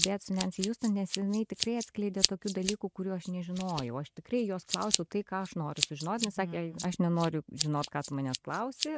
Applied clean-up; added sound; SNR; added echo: neural mask model RNNoise.